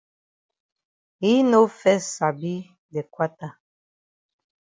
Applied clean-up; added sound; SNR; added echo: none; none; none; none.